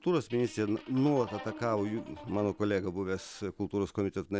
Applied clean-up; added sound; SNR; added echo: none; Guitar; 16 dB; none.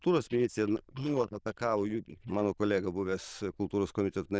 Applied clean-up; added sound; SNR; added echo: neural diffusion model UNIVERSE++.